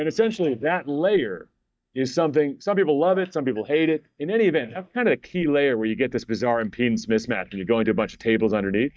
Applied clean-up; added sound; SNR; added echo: neural mask model DeepFilterNet 3.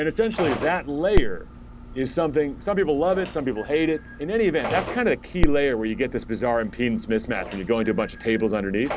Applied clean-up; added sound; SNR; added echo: none; Telephone; 5 dB; none.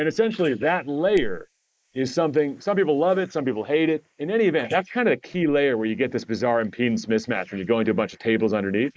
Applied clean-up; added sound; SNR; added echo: neural mask model Resemble Enhance denoiser.